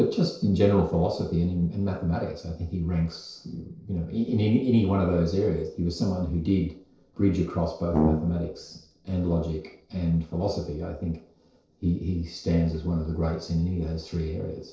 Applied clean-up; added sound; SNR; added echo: neural separator model SepFormer DNS4.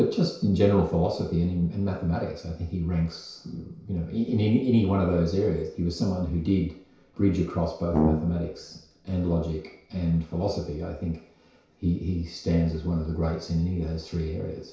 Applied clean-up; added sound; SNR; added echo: none; Brass instrument; 2 dB; reverberation time 0.6 s.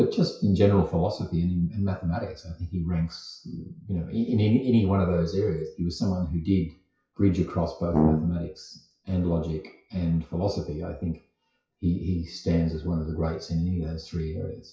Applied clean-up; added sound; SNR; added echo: classical method WPE with log-MMSE.